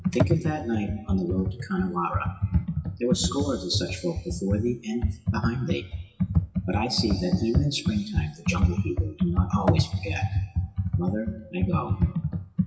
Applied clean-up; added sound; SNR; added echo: classical method WPE with log-MMSE.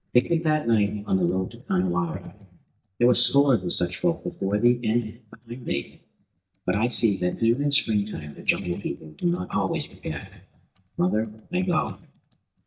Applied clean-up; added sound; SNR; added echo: neural mask model DeepFilterNet 3.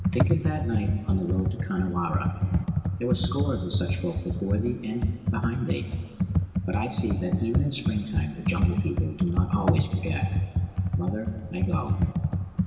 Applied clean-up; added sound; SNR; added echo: none; Computer keyboard; -3 dB; reverberation time 2.3 s.